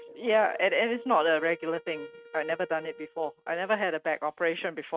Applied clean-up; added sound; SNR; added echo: neural mask model RNNoise.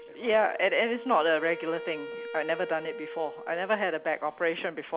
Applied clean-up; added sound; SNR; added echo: none; Wind instrument, woodwind instrument; 13 dB; none.